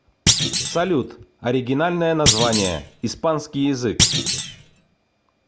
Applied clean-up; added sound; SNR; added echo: none; Thump, thud; 0 dB; none.